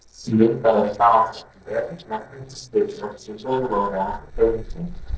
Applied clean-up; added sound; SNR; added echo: neural separator model SepFormer DNS4.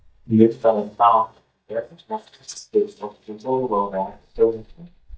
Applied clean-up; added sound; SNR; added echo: neural mask model DeepFilterNet 3.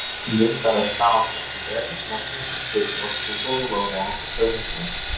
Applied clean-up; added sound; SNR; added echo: none; Sawing; -1 dB; reverberation time 0.7 s.